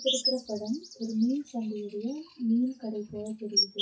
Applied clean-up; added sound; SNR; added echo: classical method WPE with log-MMSE.